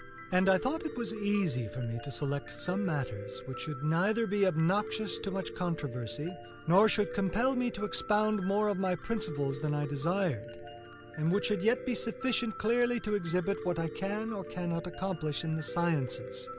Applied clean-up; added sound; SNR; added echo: none; Piano; 11 dB; none.